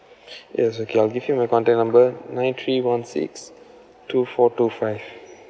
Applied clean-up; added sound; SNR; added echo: none; none; none; none.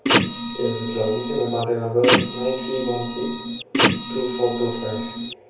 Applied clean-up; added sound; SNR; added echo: none; Printer; -2 dB; reverberation time 0.6 s.